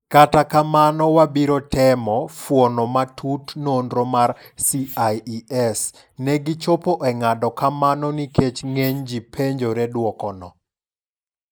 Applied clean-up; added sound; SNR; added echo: neural mask model Resemble Enhance denoiser.